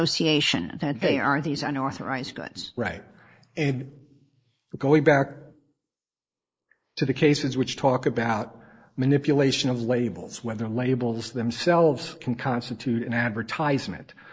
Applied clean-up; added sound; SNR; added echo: neural mask model Resemble Enhance denoiser.